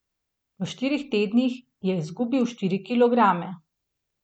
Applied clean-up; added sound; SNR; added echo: none; none; none; none.